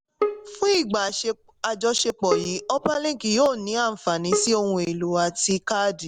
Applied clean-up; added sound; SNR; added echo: none; Bowed string instrument; 8 dB; none.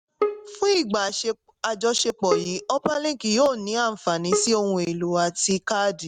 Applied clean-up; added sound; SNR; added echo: neural mask model RNNoise.